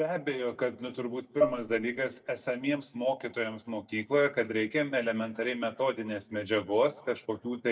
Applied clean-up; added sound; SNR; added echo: neural mask model DeepFilterNet 3.